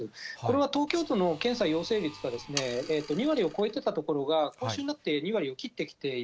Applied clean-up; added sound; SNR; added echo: none; Sawing; 15 dB; none.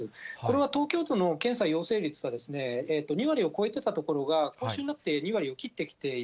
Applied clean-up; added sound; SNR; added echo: none; none; none; none.